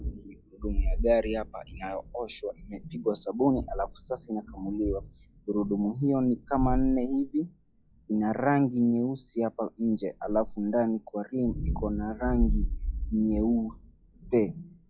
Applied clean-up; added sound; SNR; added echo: classical method log-MMSE.